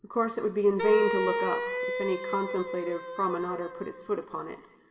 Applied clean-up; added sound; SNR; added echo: none; Wind instrument, woodwind instrument; 4 dB; reverberation time 1.5 s.